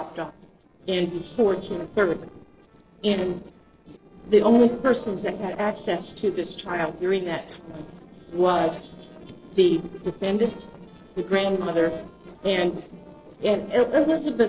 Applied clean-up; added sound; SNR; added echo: neural separator model SepFormer DNS4.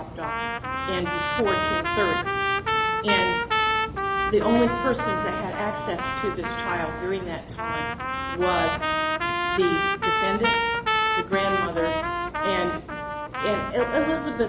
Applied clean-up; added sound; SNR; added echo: none; Trumpet; -1 dB; none.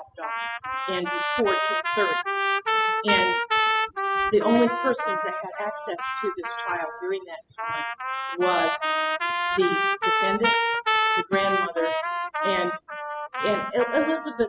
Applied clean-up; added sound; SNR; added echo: classical method spectral subtraction.